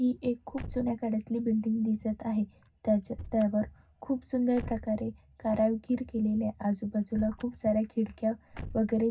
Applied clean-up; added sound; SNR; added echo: none; Slam / Car; 18 dB; reverberation time 0.4 s.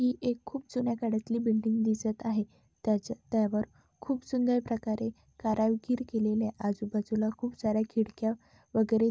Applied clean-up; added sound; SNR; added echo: none; none; none; none.